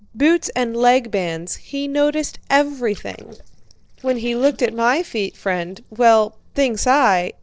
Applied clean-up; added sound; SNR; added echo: neural separator model SepFormer DNS4.